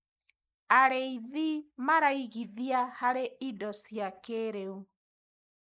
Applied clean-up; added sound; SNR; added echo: neural mask model Resemble Enhance denoiser.